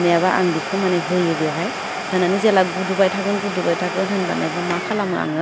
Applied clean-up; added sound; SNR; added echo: none; Domestic sounds, home sounds; 6 dB; none.